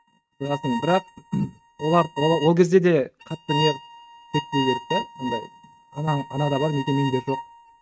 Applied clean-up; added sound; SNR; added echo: neural mask model RNNoise.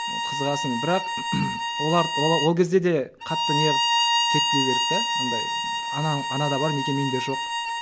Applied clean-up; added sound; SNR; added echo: none; Bowed string instrument; -1 dB; none.